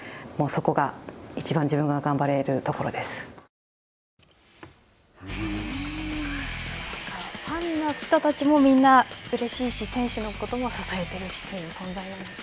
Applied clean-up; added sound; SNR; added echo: none; none; none; none.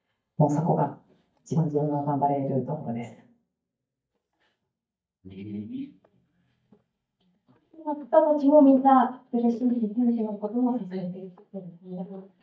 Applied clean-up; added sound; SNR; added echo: neural mask model DeepFilterNet 3.